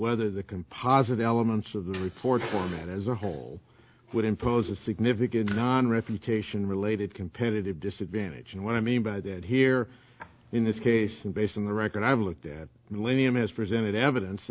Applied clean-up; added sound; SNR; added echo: none; none; none; none.